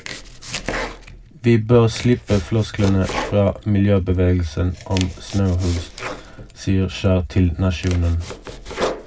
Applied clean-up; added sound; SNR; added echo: none; Domestic sounds, home sounds; 12 dB; reverberation time 0.3 s.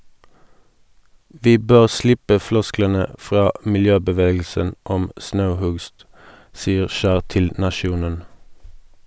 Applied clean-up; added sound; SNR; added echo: none; none; none; none.